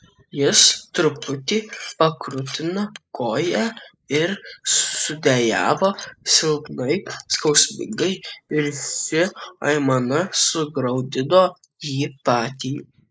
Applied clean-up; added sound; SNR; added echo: neural mask model Resemble Enhance denoiser.